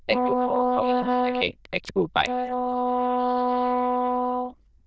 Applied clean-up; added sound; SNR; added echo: neural diffusion model UNIVERSE++.